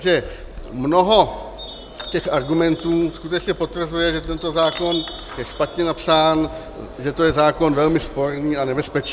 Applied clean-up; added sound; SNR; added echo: none; Chime; 14 dB; none.